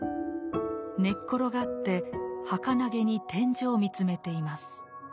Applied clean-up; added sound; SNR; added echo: none; none; none; none.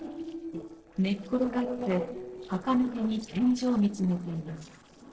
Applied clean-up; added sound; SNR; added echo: neural separator model SepFormer DNS4.